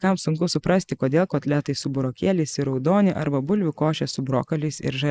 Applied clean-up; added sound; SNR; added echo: neural mask model Resemble Enhance denoiser.